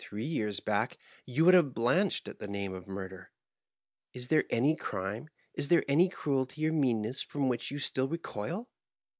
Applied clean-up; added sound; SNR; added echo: none; none; none; none.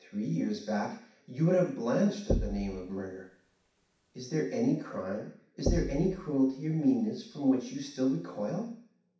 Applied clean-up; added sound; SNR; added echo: none; Knock; 7 dB; reverberation time 0.6 s.